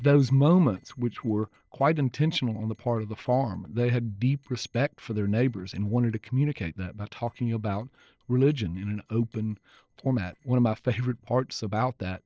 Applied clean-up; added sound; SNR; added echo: neural separator model SepFormer DNS4.